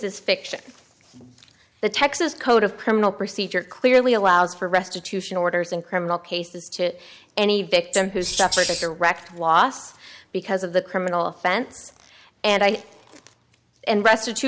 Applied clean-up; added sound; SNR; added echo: none; Wild animals; 5 dB; none.